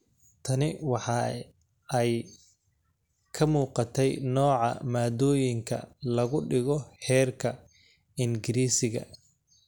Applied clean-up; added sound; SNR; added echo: none; none; none; none.